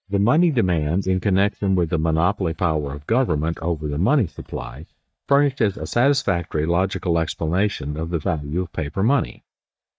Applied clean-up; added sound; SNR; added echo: neural mask model DeepFilterNet 3.